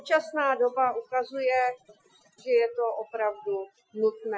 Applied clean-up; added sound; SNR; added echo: classical method Wiener filter.